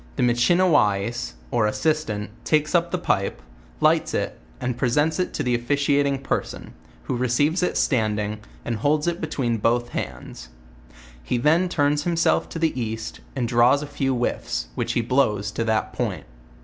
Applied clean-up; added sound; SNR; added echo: none; none; none; none.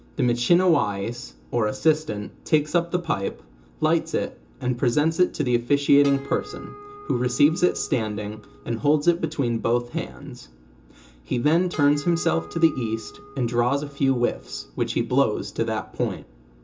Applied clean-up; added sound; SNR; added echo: none; Harp; 18 dB; reverberation time 0.2 s.